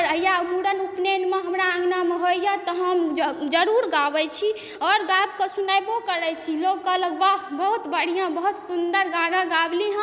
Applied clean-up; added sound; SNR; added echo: none; none; none; none.